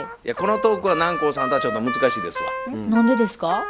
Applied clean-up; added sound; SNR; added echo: none; Trumpet; 6 dB; none.